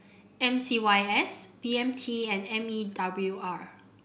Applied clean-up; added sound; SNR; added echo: none; none; none; none.